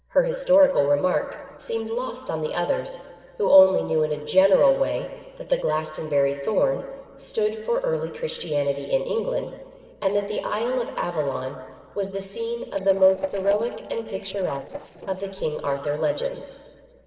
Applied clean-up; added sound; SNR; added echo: neural separator model SepFormer DNS4.